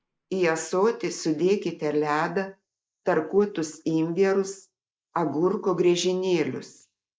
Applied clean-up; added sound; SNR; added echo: neural mask model Resemble Enhance denoiser.